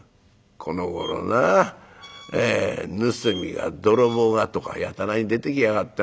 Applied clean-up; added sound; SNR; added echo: none; Squeak; 20 dB; none.